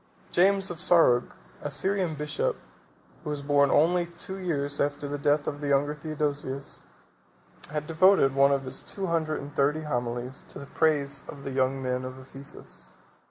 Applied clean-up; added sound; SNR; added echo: none; none; none; none.